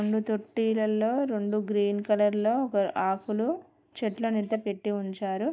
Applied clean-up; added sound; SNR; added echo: neural mask model DeepFilterNet 3.